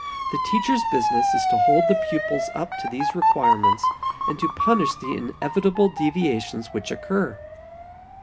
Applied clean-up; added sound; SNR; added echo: none; Motor vehicle (road) / Siren; -2 dB; reverberation time 0.3 s.